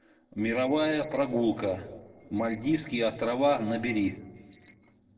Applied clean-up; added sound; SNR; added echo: neural separator model SepFormer DNS4.